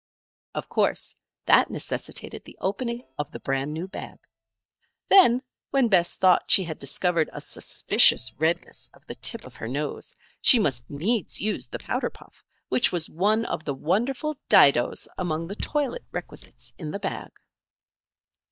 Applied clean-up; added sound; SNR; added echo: neural mask model DeepFilterNet 3.